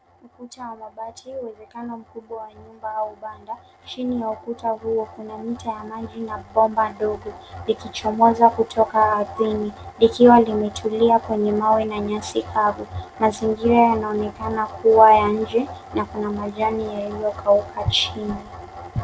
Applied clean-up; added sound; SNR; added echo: none; none; none; none.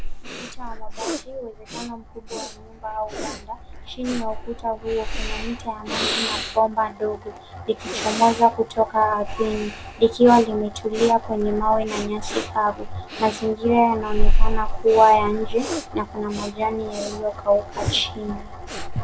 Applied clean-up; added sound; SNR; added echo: none; Breathing; 2 dB; none.